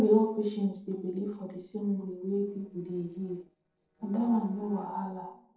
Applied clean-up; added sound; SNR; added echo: neural separator model SepFormer DNS4.